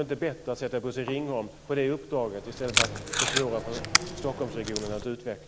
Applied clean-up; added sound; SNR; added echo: none; Packing tape, duct tape; -1 dB; none.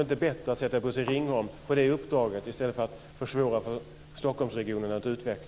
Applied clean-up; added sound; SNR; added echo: none; none; none; none.